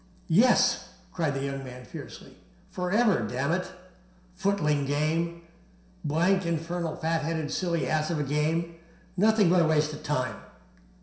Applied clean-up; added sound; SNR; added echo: none; none; none; reverberation time 0.7 s.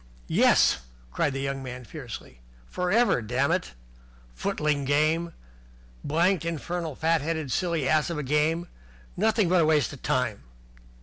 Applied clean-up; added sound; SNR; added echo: none; none; none; none.